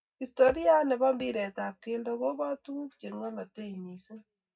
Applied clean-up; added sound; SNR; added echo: none; none; none; reverberation time 0.3 s.